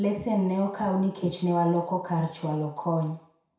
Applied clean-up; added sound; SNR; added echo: none; none; none; reverberation time 0.6 s.